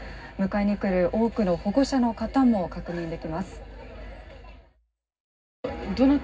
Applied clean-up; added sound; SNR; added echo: none; none; none; reverberation time 0.4 s.